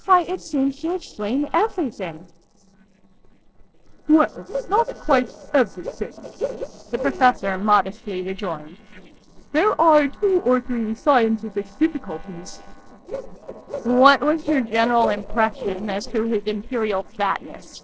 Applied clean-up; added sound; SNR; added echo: neural separator model SepFormer DNS4.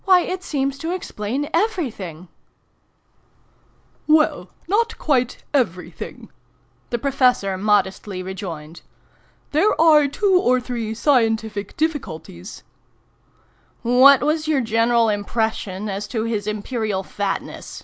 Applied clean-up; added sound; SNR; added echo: none; none; none; none.